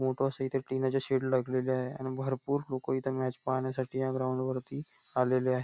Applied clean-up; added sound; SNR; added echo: none; none; none; none.